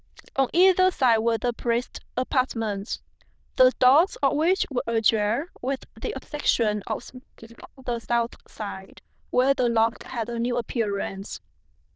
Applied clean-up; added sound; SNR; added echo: neural diffusion model UNIVERSE++.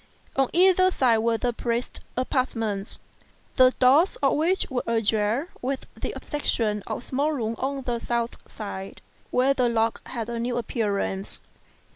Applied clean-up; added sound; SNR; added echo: none; none; none; none.